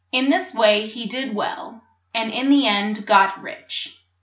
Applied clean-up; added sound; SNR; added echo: none; none; none; none.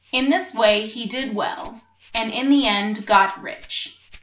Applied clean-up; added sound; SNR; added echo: none; Rattle (instrument); 13 dB; none.